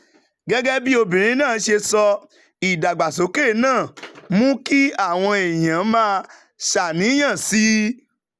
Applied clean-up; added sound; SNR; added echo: none; none; none; none.